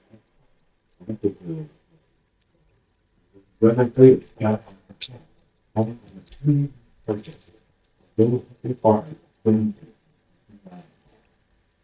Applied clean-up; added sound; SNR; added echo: neural mask model DeepFilterNet 3.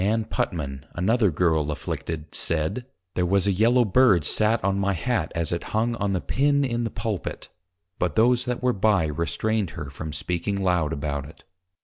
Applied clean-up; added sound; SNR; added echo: none; none; none; none.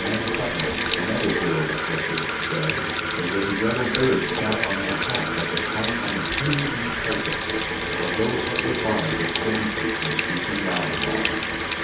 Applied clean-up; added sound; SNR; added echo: none; Sink (filling or washing) / Water tap, faucet; -2 dB; reverberation time 0.6 s.